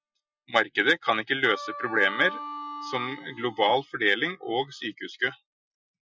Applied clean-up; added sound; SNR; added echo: classical method Wiener filter.